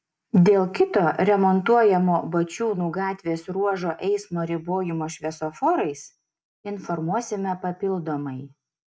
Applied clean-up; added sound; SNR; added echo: none; none; none; none.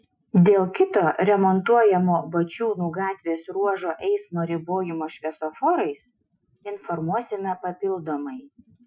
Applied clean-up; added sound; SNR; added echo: classical method Wiener filter.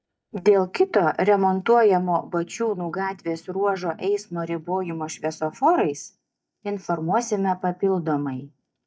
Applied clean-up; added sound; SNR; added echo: neural mask model DeepFilterNet 3.